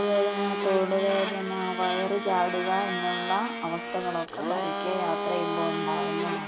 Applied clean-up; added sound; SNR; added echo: none; Domestic sounds, home sounds; 3 dB; none.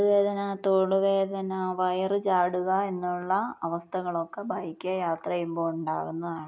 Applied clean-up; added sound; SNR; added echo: none; none; none; none.